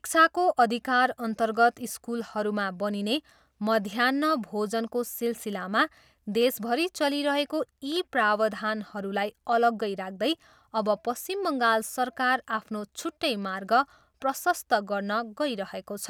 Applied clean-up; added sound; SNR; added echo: none; none; none; none.